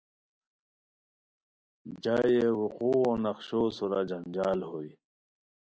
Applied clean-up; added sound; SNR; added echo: none; none; none; none.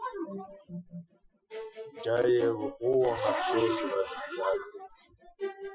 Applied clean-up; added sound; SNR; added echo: classical method Wiener filter.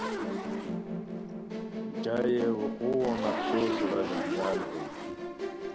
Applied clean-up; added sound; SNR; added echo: none; Zipper (clothing) + Musical instrument; 0 dB; none.